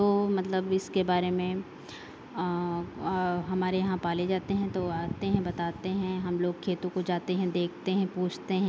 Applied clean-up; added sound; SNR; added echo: none; none; none; none.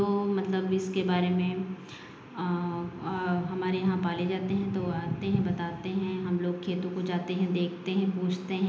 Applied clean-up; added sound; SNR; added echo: none; none; none; reverberation time 0.9 s.